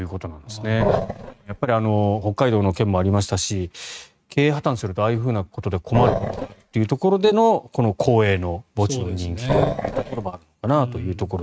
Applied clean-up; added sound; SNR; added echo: neural mask model RNNoise.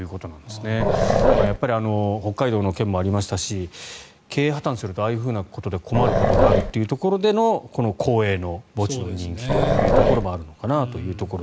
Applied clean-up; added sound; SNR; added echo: none; Growling; -4 dB; none.